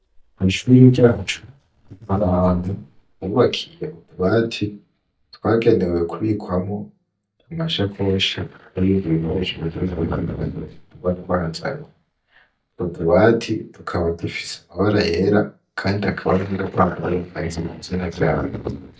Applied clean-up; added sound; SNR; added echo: neural mask model DeepFilterNet 3.